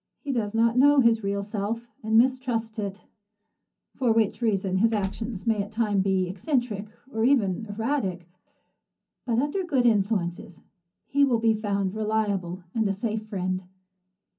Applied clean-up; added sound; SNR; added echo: none; Door / Car; 17 dB; reverberation time 0.4 s.